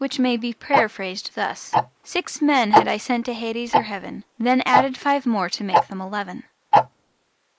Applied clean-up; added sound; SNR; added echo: neural mask model Resemble Enhance denoiser.